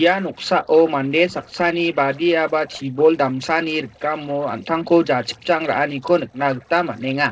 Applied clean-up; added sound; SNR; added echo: neural separator model SepFormer DNS4.